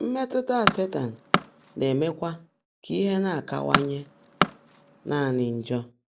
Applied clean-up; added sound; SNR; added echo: none; Tools; 1 dB; none.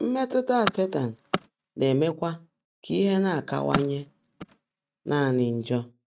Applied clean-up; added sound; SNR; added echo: neural mask model RNNoise.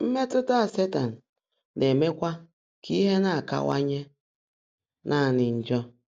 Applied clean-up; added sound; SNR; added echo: none; none; none; none.